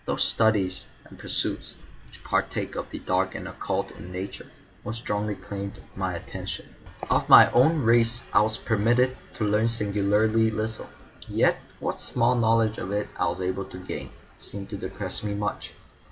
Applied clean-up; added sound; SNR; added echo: none; none; none; none.